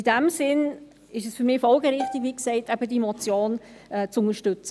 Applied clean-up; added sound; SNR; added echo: none; Bowed string instrument; 11 dB; none.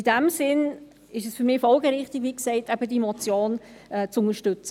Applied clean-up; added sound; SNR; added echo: none; none; none; none.